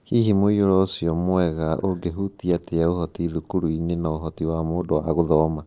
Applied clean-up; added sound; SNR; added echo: neural separator model SepFormer DNS4.